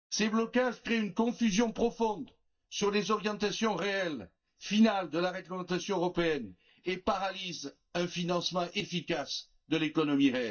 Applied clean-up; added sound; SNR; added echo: neural mask model DeepFilterNet 3.